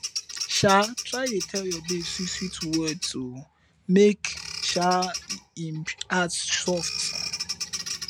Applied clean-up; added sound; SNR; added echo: none; Bird vocalization, bird call, bird song; 8 dB; none.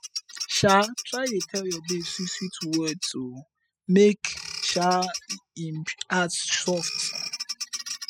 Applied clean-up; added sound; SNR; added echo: classical method spectral subtraction.